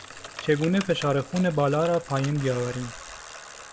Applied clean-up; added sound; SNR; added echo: none; Bicycle; 15 dB; none.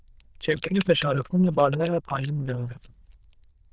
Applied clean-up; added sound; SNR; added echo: neural diffusion model UNIVERSE++.